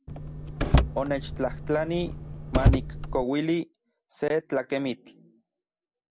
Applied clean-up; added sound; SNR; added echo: none; Car; -4 dB; none.